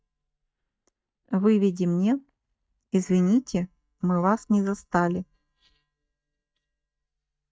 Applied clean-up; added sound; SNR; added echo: neural mask model DeepFilterNet 3.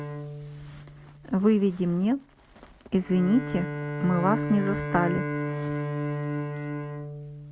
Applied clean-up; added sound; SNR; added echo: none; Bowed string instrument; 5 dB; none.